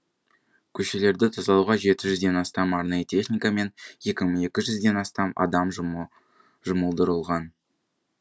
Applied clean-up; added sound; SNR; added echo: none; none; none; none.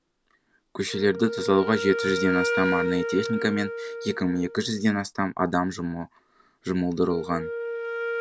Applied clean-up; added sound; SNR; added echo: none; Wind instrument, woodwind instrument; 5 dB; none.